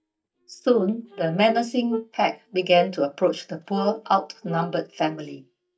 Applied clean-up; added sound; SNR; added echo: neural mask model DeepFilterNet 3.